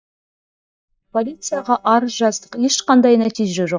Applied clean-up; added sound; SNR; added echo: neural mask model DeepFilterNet 3.